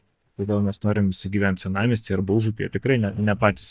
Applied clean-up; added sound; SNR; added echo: neural mask model DeepFilterNet 3.